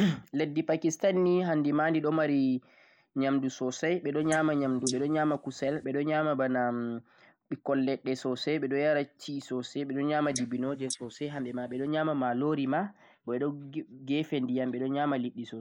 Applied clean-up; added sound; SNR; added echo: neural mask model Resemble Enhance denoiser.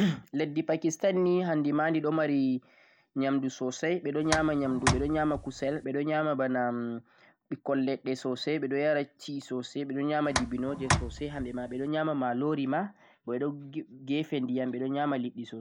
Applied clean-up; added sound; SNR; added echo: none; Tick; 4 dB; none.